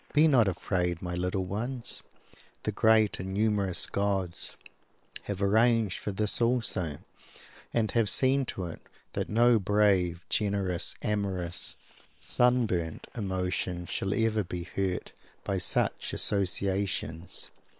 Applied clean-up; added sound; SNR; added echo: neural separator model SepFormer WHAM!.